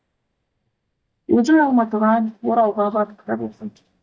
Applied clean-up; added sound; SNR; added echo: neural mask model DeepFilterNet 3.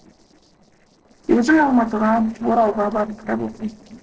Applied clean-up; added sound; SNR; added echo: neural separator model SepFormer DNS4.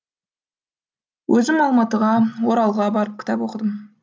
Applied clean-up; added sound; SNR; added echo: none; none; none; none.